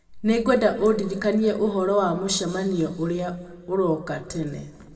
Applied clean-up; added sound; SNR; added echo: none; none; none; reverberation time 1.6 s.